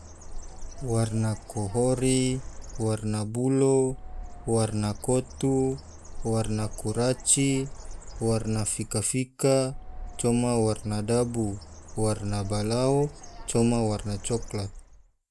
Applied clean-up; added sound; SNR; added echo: none; Bird; 12 dB; none.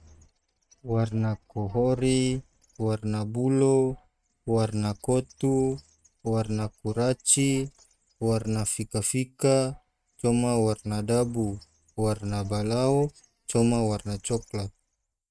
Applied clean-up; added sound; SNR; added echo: neural mask model RNNoise.